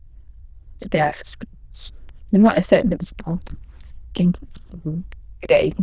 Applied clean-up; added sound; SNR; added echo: neural diffusion model UNIVERSE++.